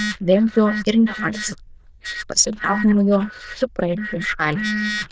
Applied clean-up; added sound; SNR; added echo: neural diffusion model UNIVERSE++.